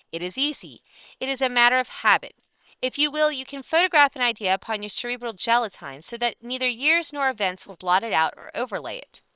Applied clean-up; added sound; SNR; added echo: neural separator model SepFormer WHAM!.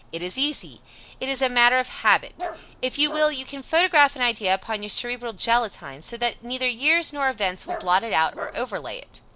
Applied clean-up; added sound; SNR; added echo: none; Dog; 17 dB; none.